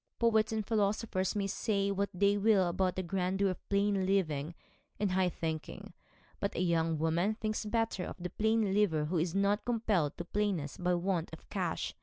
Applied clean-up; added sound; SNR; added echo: none; none; none; none.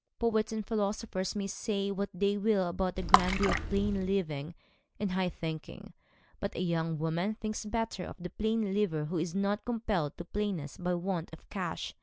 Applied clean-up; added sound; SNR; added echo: none; Water / Splash, splatter; -1 dB; none.